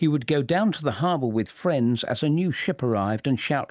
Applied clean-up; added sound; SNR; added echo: none; none; none; none.